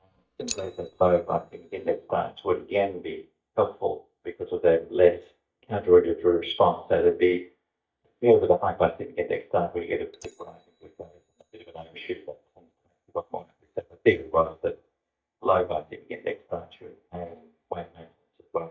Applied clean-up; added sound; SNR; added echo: neural mask model DeepFilterNet 3.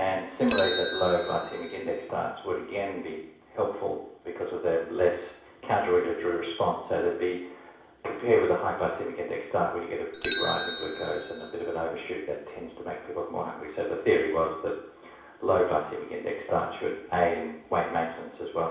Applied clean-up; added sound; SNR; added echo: none; Bicycle; 1 dB; reverberation time 0.7 s.